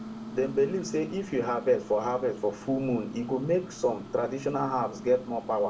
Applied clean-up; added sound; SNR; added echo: none; Microwave oven; 13 dB; reverberation time 0.3 s.